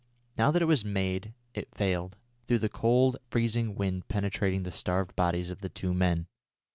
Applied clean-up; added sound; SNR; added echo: none; none; none; none.